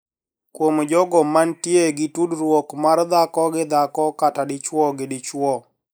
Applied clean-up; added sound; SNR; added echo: neural mask model Resemble Enhance denoiser.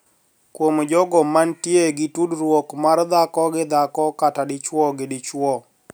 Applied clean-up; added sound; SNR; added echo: none; none; none; none.